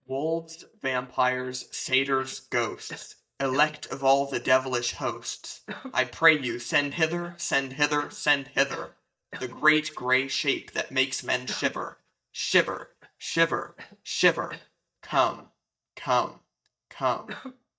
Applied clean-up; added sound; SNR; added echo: neural mask model DeepFilterNet 3.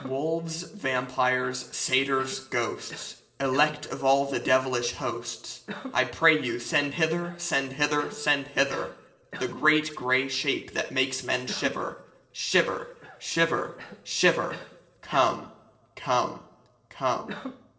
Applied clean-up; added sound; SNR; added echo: neural separator model SepFormer DNS4.